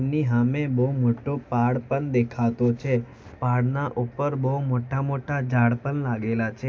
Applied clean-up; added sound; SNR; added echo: none; none; none; none.